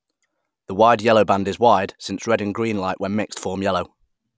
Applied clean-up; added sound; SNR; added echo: none; none; none; none.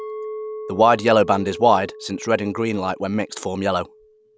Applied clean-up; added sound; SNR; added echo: none; Chink, clink; 15 dB; none.